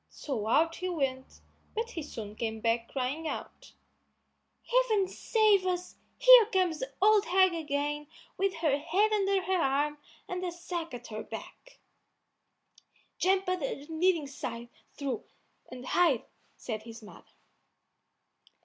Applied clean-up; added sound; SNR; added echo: none; none; none; none.